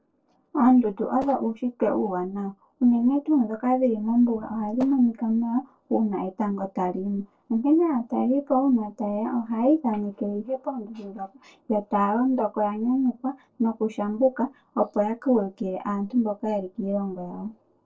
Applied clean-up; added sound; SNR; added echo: neural separator model SepFormer DNS4.